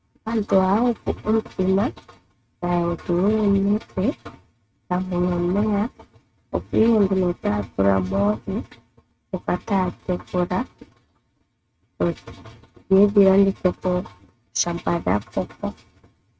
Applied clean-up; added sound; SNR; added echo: neural mask model RNNoise.